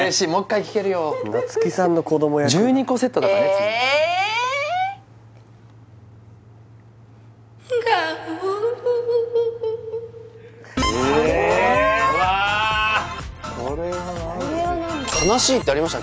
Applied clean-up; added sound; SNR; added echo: none; none; none; none.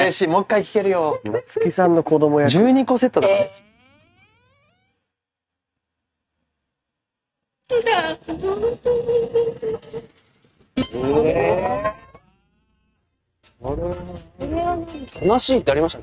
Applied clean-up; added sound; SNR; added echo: neural mask model RNNoise.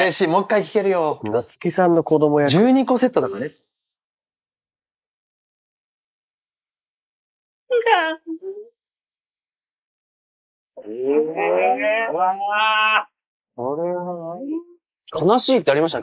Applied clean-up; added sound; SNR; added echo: neural mask model Resemble Enhance denoiser.